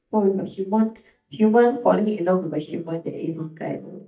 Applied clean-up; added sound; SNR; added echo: neural mask model DeepFilterNet 3.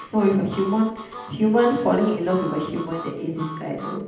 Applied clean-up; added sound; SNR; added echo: none; Harmonica; 14 dB; reverberation time 0.8 s.